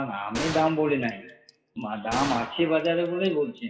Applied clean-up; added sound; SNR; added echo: classical method WPE with log-MMSE.